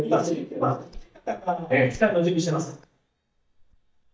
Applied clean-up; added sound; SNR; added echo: neural mask model DeepFilterNet 3.